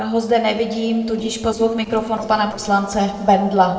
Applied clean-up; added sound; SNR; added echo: neural separator model SepFormer DNS4.